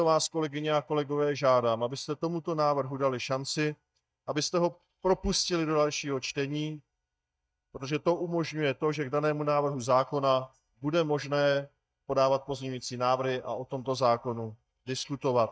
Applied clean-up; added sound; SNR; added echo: neural mask model DeepFilterNet 3.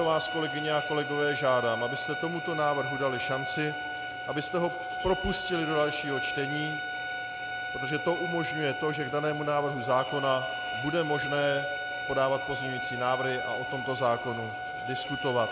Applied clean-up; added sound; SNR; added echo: none; Bowed string instrument; 4 dB; none.